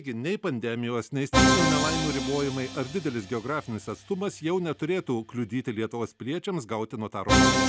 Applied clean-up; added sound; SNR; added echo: none; Musical instrument; -1 dB; none.